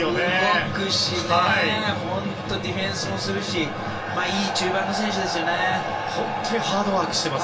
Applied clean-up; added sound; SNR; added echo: none; none; none; reverberation time 0.2 s.